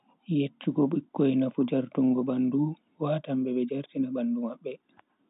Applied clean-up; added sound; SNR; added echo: none; none; none; none.